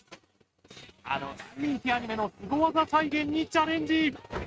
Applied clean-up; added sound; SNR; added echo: neural mask model RNNoise.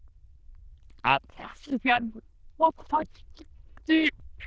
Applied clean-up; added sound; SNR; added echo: neural diffusion model UNIVERSE++.